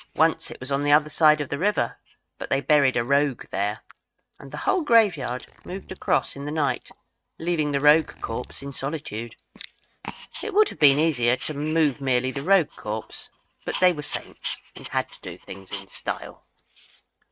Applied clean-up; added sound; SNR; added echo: neural mask model RNNoise.